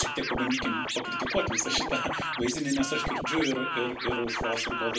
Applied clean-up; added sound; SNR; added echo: none; Scratching (performance technique); 2 dB; reverberation time 0.2 s.